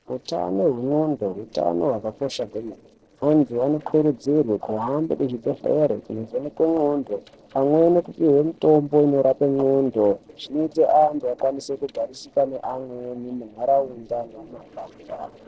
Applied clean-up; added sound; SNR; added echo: neural separator model SepFormer DNS4.